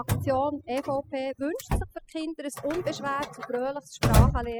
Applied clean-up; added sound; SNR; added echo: classical method spectral subtraction.